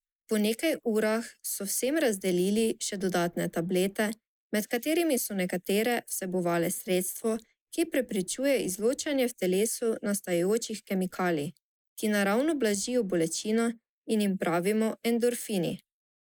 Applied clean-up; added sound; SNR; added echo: neural mask model Resemble Enhance denoiser.